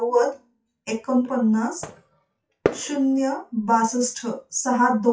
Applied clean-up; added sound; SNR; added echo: classical method WPE with log-MMSE.